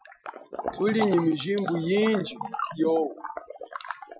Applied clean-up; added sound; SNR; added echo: classical method Wiener filter.